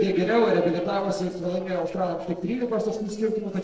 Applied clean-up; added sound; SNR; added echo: neural separator model SepFormer DNS4.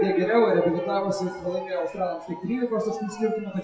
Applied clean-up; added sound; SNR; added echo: classical method WPE with log-MMSE.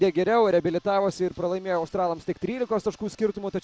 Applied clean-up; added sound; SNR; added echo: none; none; none; none.